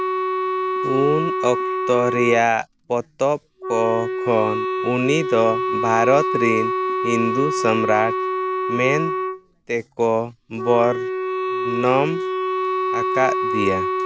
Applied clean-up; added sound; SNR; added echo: none; Wind instrument, woodwind instrument; 1 dB; none.